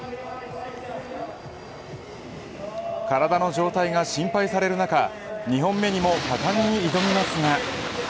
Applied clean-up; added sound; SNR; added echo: none; none; none; none.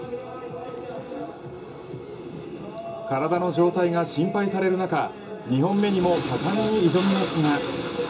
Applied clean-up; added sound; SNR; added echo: none; none; none; reverberation time 0.2 s.